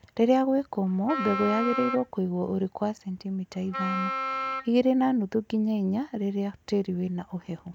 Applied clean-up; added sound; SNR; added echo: none; Wind instrument, woodwind instrument; 5 dB; none.